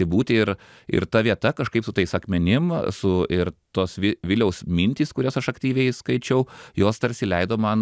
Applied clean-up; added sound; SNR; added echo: none; none; none; none.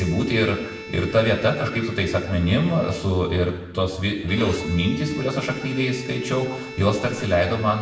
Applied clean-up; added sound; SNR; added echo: none; Bowed string instrument; 15 dB; reverberation time 1.0 s.